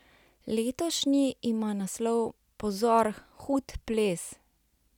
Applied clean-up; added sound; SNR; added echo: none; none; none; none.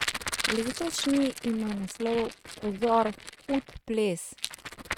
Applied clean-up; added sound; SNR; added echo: neural mask model RNNoise.